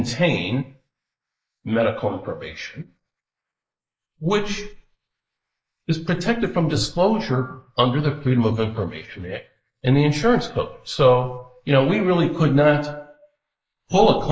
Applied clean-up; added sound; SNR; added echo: neural mask model Resemble Enhance denoiser.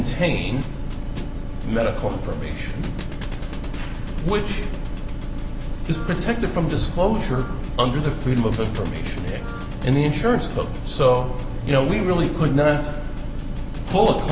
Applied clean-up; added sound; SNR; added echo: none; Thump, thud + Wind instrument, woodwind instrument; 16 dB; none.